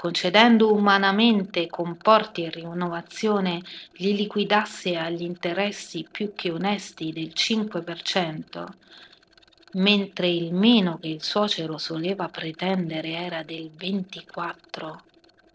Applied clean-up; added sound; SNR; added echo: neural separator model SepFormer DNS4.